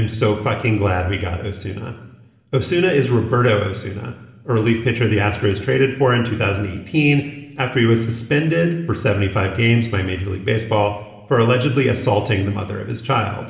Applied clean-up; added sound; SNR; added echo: none; none; none; reverberation time 1.0 s.